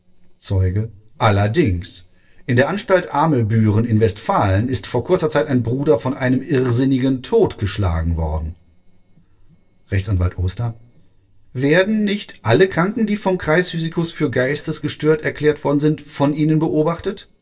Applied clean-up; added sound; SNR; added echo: neural separator model SepFormer DNS4.